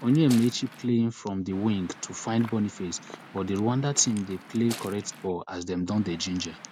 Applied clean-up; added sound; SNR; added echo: none; Waves, surf / Wind; 18 dB; none.